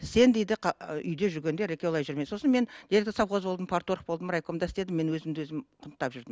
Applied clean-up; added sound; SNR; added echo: none; none; none; none.